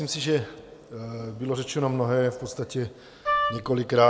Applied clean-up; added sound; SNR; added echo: none; Wind instrument, woodwind instrument; 1 dB; none.